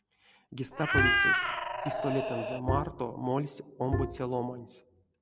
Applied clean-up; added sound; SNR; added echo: none; Bowed string instrument + Meow; -4 dB; none.